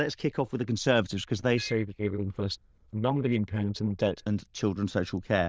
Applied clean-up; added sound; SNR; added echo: neural diffusion model UNIVERSE++.